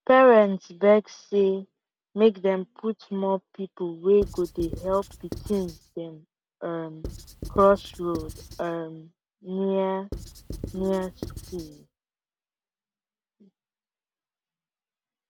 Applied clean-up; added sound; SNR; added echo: none; Writing; 13 dB; none.